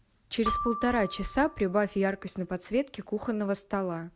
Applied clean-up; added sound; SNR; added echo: none; Glockenspiel; 9 dB; none.